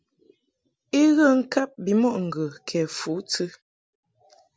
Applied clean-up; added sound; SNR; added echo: none; none; none; none.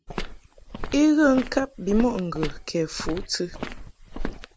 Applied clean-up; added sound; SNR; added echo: none; Walk, footsteps; 8 dB; none.